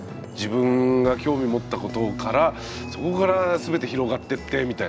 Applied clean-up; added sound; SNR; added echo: none; Drum; 13 dB; none.